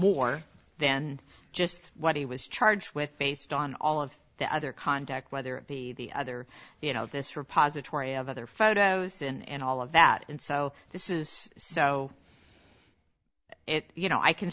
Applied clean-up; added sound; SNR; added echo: none; none; none; none.